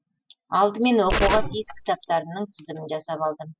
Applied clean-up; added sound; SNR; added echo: classical method spectral subtraction.